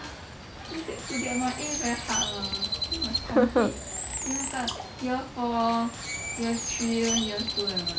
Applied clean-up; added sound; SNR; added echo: none; Bird; 3 dB; none.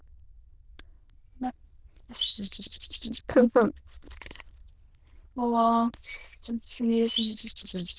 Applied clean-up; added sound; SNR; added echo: neural diffusion model UNIVERSE++.